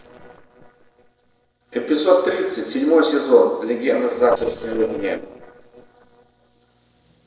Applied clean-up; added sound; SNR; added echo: neural separator model SepFormer DNS4.